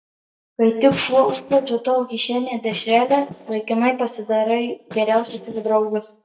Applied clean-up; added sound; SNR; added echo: neural mask model DeepFilterNet 3.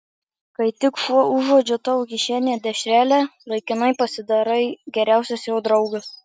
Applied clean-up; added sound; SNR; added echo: none; none; none; none.